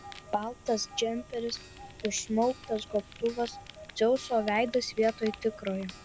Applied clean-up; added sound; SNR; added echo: none; Clock + Fire; 16 dB; none.